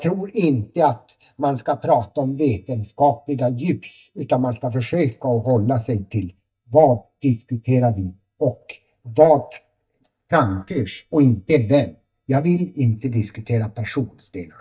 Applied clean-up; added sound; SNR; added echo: neural mask model DeepFilterNet 3.